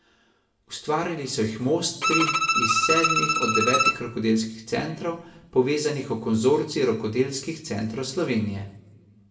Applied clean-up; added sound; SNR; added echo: none; Bowed string instrument; -2 dB; reverberation time 0.6 s.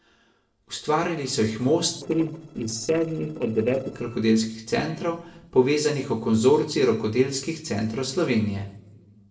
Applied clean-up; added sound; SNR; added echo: neural separator model SepFormer DNS4.